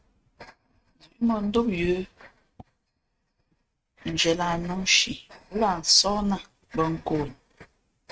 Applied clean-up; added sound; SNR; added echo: neural mask model RNNoise.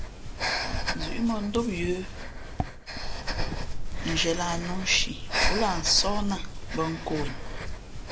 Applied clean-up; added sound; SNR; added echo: none; Breathing; -1 dB; none.